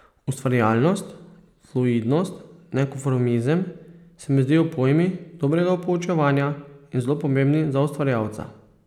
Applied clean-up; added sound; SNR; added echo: none; none; none; none.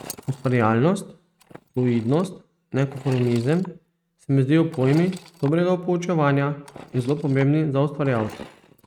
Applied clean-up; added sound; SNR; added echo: neural mask model RNNoise.